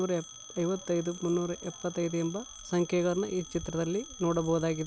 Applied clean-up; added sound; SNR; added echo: none; Telephone; 16 dB; none.